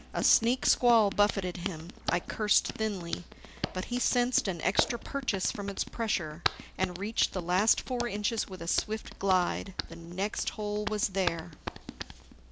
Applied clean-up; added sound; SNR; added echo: none; Hands; 10 dB; none.